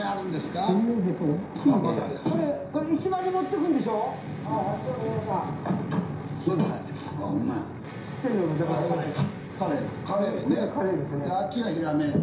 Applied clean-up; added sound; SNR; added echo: none; Electric guitar; 15 dB; reverberation time 0.7 s.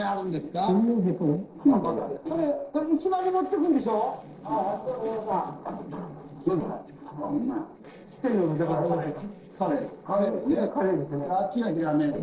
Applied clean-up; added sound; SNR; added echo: neural separator model SepFormer DNS4.